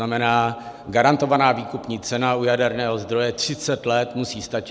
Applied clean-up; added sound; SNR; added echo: none; none; none; none.